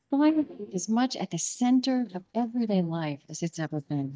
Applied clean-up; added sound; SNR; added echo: neural mask model DeepFilterNet 3.